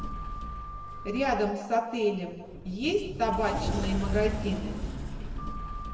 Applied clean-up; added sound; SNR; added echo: none; Sliding door; 4 dB; reverberation time 1.2 s.